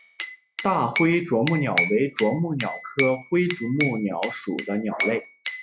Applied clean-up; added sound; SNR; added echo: classical method log-MMSE.